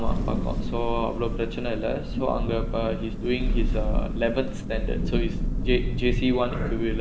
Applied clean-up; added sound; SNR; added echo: none; Thunder; -2 dB; none.